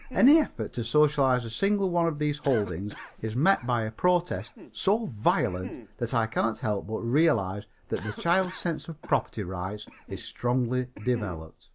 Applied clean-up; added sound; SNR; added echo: none; Cough; 19 dB; none.